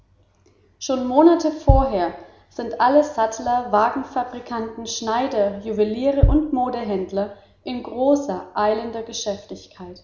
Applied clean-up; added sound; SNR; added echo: none; Bass drum; 3 dB; none.